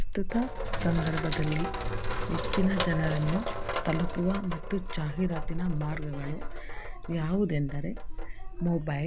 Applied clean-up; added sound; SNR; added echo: none; Sink (filling or washing); 0 dB; none.